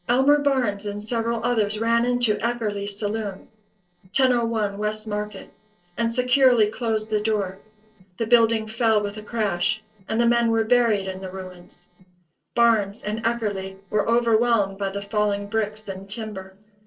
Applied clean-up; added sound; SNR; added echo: neural separator model SepFormer DNS4.